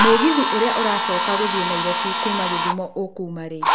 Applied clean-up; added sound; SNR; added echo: none; Drill; -3 dB; none.